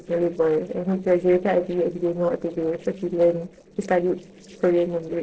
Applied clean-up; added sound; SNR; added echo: neural separator model SepFormer DNS4.